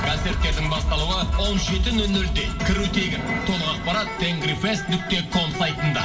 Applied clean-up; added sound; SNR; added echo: none; none; none; reverberation time 2.3 s.